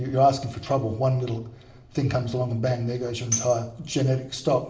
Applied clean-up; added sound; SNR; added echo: none; Tambourine; 10 dB; reverberation time 0.9 s.